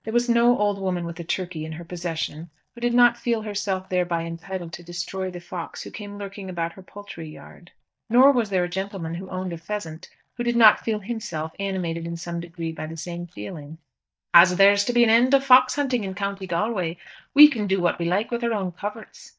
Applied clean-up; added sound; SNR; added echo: neural mask model DeepFilterNet 3.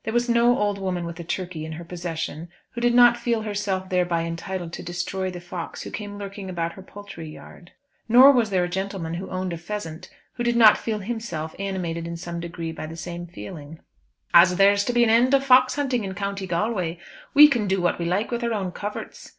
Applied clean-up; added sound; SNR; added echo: none; none; none; none.